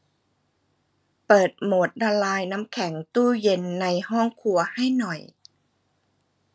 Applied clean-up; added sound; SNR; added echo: none; none; none; none.